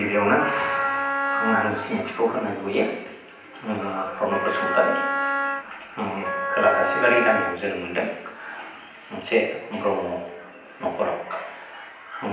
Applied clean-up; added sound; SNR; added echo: none; Wind instrument, woodwind instrument; 1 dB; reverberation time 0.9 s.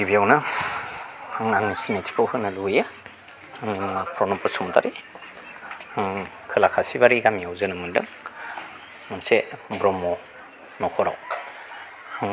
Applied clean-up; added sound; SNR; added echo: none; none; none; none.